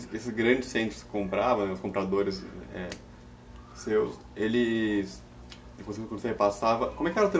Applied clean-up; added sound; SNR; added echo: none; none; none; none.